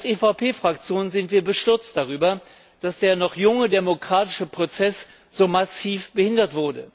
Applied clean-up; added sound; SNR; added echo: none; none; none; none.